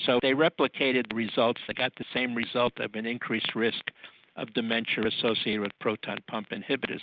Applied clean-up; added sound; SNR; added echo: none; none; none; none.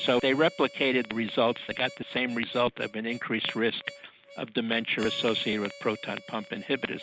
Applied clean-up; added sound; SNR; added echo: none; Harmonica; 19 dB; none.